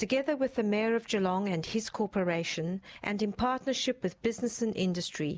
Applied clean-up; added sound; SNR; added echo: none; none; none; none.